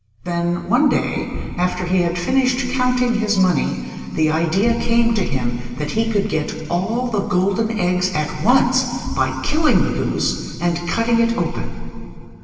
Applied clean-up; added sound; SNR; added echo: none; Boom; 16 dB; reverberation time 2.7 s.